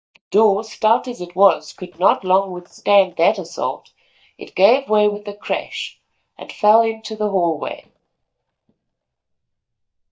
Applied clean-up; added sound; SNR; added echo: neural mask model DeepFilterNet 3.